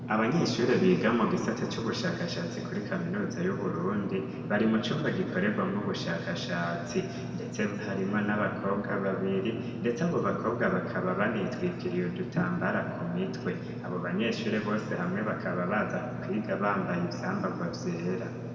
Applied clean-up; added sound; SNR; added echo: none; Engine / Mechanisms; 8 dB; reverberation time 2.2 s.